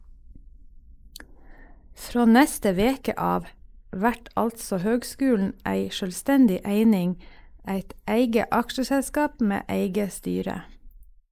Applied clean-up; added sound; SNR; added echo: neural mask model Resemble Enhance denoiser.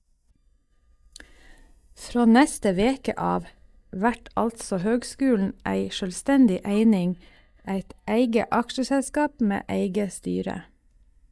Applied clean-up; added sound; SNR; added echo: neural mask model DeepFilterNet 3.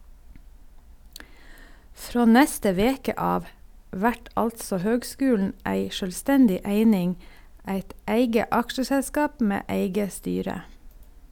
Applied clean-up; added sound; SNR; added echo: none; none; none; none.